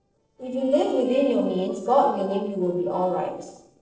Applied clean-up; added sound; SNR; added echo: neural separator model SepFormer DNS4.